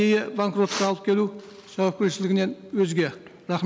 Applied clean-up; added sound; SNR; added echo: none; none; none; none.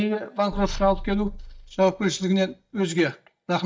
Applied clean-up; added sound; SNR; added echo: neural mask model DeepFilterNet 3.